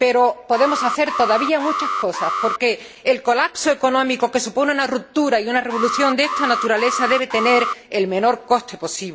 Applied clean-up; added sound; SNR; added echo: none; Alarm; 6 dB; none.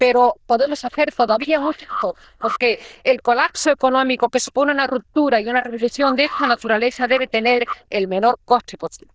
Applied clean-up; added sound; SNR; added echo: neural diffusion model UNIVERSE++.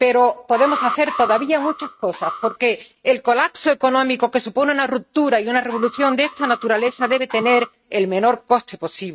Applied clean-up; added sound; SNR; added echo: neural mask model RNNoise.